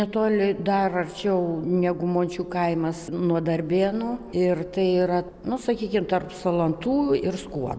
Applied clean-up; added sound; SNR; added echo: none; none; none; none.